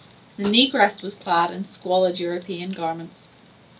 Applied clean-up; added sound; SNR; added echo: none; none; none; none.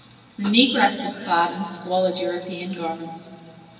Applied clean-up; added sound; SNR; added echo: none; none; none; reverberation time 2.3 s.